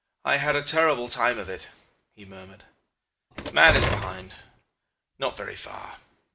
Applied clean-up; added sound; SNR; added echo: none; Door; 1 dB; none.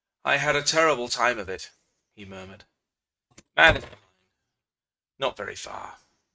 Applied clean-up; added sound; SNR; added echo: neural mask model RNNoise.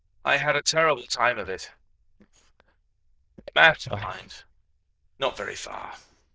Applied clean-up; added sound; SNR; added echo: neural diffusion model UNIVERSE++.